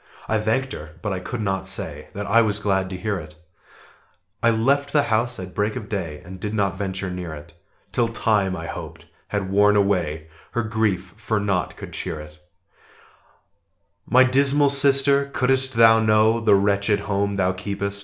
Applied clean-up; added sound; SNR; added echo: none; none; none; none.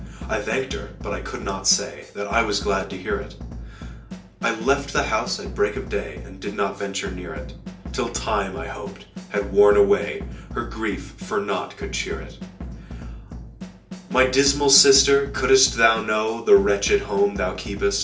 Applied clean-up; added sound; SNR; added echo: none; Drum / Drum kit; 12 dB; reverberation time 0.3 s.